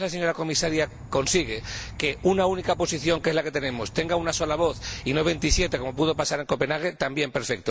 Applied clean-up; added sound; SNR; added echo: none; Insect; 15 dB; none.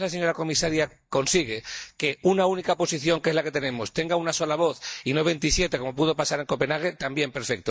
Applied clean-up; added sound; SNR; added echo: neural mask model DeepFilterNet 3.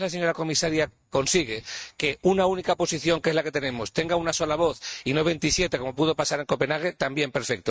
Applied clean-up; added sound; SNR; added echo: neural mask model RNNoise.